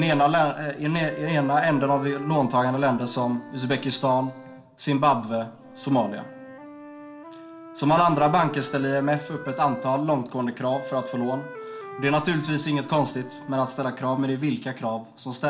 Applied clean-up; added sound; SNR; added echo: none; Wind instrument, woodwind instrument; 15 dB; reverberation time 1.2 s.